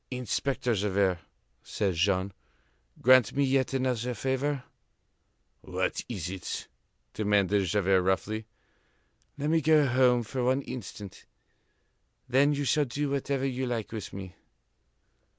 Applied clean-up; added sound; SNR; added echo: none; none; none; none.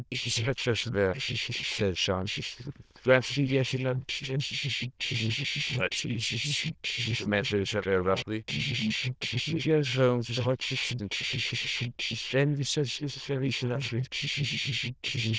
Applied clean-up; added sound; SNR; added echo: neural diffusion model UNIVERSE++.